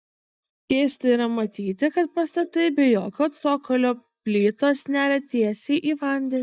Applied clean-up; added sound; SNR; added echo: neural mask model DeepFilterNet 3.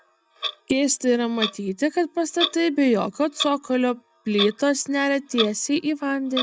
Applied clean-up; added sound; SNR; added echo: none; Clock; 10 dB; none.